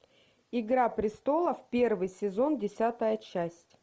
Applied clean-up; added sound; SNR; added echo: none; none; none; none.